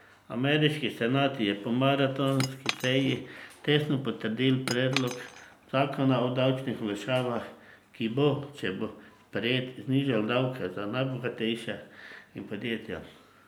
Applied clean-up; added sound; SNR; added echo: none; Cutlery, silverware / Chink, clink; 11 dB; none.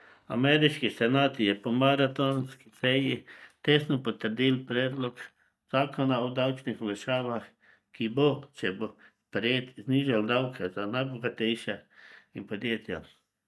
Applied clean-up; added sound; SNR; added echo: neural mask model DeepFilterNet 3.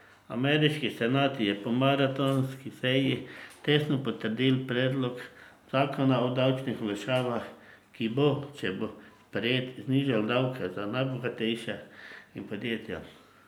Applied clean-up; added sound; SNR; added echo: none; none; none; none.